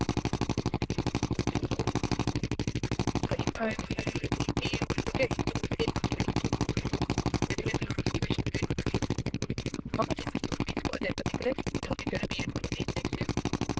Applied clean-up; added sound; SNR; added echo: neural diffusion model UNIVERSE++.